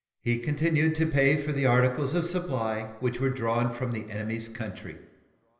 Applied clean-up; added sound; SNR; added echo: none; none; none; reverberation time 1.4 s.